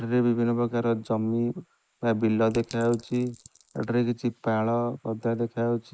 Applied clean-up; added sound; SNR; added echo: neural mask model Resemble Enhance denoiser.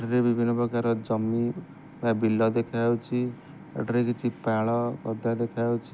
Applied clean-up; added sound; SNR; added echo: none; none; none; none.